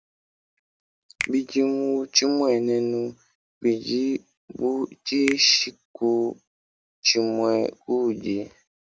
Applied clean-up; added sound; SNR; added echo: none; Finger snapping; 15 dB; none.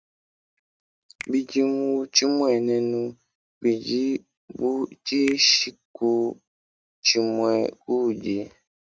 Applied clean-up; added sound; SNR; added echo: neural mask model RNNoise.